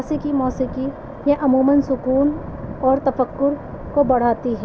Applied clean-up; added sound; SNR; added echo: none; none; none; none.